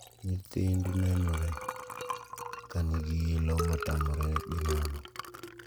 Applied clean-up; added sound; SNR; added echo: none; Liquid; 9 dB; none.